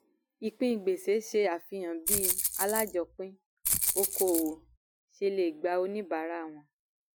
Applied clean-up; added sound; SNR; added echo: classical method Wiener filter.